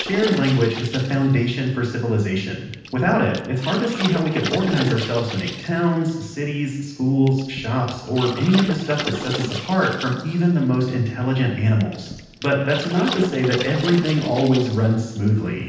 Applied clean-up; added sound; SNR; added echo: none; Water / Splash, splatter; 12 dB; reverberation time 0.9 s.